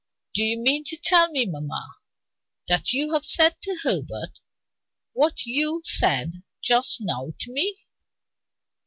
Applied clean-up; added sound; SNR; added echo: none; none; none; none.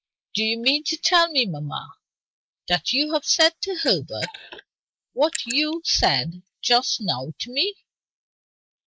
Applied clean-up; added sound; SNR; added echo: neural mask model Resemble Enhance denoiser.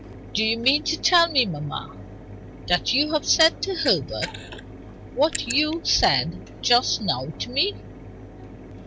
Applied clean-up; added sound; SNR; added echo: none; Camera + Mechanisms; 13 dB; none.